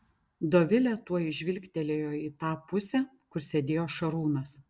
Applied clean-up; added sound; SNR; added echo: none; none; none; none.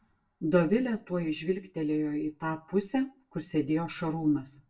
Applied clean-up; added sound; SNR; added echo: none; none; none; reverberation time 0.2 s.